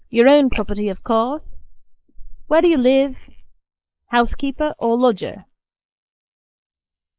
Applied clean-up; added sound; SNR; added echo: neural mask model Resemble Enhance denoiser.